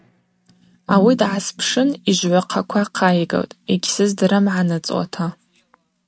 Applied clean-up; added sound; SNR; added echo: neural mask model RNNoise.